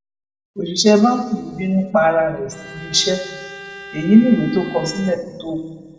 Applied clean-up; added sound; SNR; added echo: none; Bowed string instrument; 17 dB; reverberation time 1.7 s.